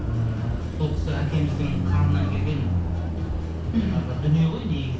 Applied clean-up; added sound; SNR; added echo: none; Car passing by; 0 dB; reverberation time 0.6 s.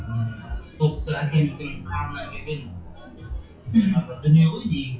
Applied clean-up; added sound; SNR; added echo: classical method WPE with log-MMSE.